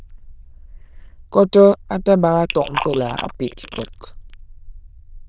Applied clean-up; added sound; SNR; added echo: neural diffusion model UNIVERSE++.